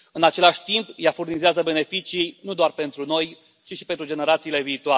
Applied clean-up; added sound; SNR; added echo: none; none; none; none.